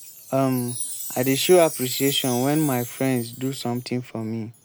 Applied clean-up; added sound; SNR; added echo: none; Chime; 11 dB; none.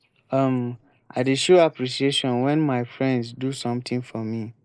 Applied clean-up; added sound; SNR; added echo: neural mask model Resemble Enhance denoiser.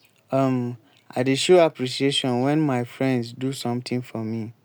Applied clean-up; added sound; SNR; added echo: none; none; none; none.